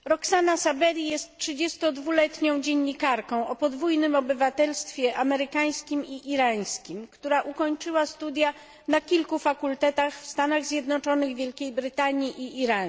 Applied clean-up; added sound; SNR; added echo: none; none; none; none.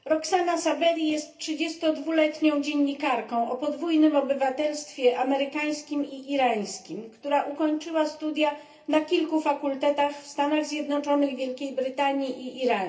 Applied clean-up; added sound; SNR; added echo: none; none; none; reverberation time 0.3 s.